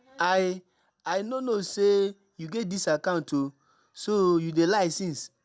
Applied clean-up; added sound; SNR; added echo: none; none; none; none.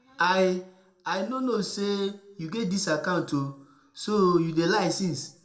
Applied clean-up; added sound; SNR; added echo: none; none; none; reverberation time 0.4 s.